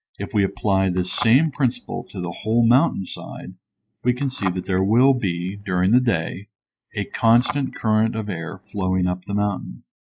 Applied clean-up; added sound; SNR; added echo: neural mask model Resemble Enhance denoiser.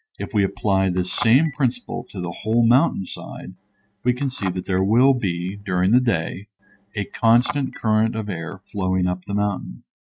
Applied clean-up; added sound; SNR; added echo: neural mask model RNNoise.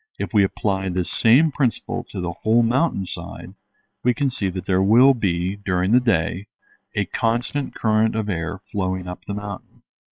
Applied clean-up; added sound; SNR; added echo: neural separator model SepFormer WHAM!.